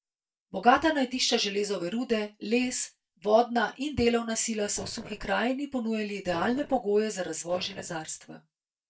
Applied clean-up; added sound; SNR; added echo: neural mask model DeepFilterNet 3.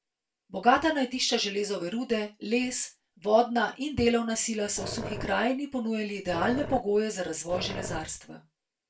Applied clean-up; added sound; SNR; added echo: none; Growling; 11 dB; reverberation time 0.2 s.